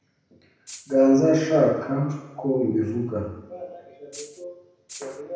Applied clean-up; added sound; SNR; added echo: none; Rattle (instrument); 18 dB; reverberation time 0.9 s.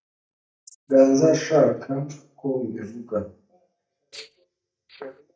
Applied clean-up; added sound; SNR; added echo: neural mask model DeepFilterNet 3.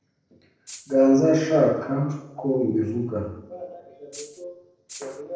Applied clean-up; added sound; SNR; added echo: neural separator model SepFormer DNS4.